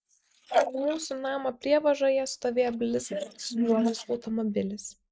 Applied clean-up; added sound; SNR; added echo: neural mask model Resemble Enhance denoiser.